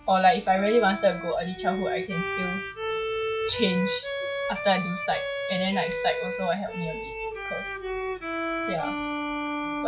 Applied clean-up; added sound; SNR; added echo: classical method log-MMSE.